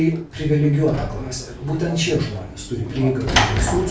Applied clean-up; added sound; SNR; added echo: none; Sliding door / Slam; 5 dB; reverberation time 0.3 s.